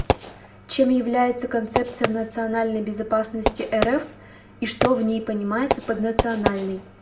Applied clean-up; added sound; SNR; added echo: none; Fireworks; 5 dB; reverberation time 0.6 s.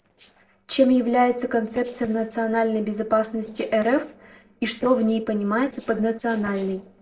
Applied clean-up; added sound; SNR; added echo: neural separator model SepFormer DNS4.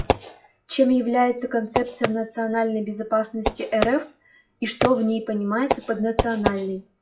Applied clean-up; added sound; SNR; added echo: classical method WPE with log-MMSE.